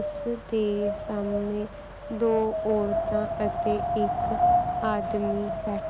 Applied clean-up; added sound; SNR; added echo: none; Wind; 0 dB; none.